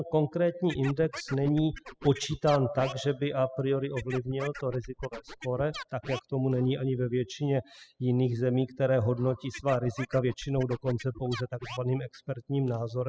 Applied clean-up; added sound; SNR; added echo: classical method spectral subtraction.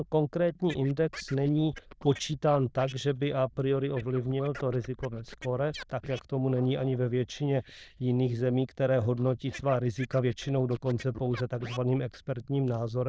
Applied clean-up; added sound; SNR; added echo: neural diffusion model UNIVERSE++.